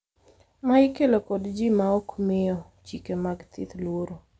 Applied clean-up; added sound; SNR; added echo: none; none; none; none.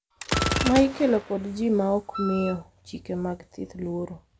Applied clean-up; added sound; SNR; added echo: none; Gunshot, gunfire + Wind instrument, woodwind instrument; 6 dB; none.